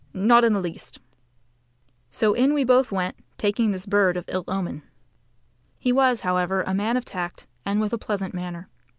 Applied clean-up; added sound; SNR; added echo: none; none; none; none.